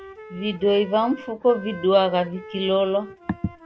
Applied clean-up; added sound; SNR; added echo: none; Wind instrument, woodwind instrument; 18 dB; none.